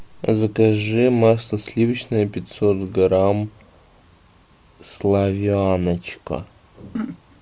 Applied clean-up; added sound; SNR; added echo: none; none; none; none.